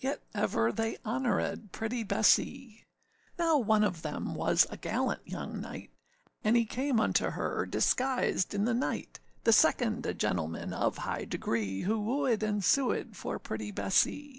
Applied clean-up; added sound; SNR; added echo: neural separator model SepFormer DNS4.